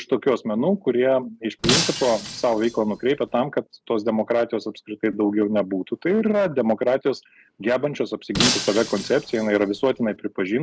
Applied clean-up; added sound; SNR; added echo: none; Shatter; 5 dB; none.